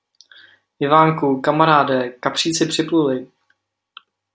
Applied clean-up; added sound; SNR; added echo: none; none; none; none.